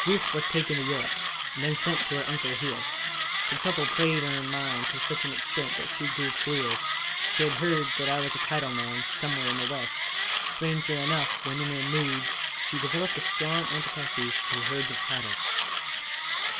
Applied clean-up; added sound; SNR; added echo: none; Mechanisms; -3 dB; none.